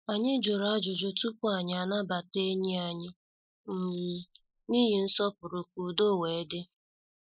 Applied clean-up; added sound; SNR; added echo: neural mask model Resemble Enhance denoiser.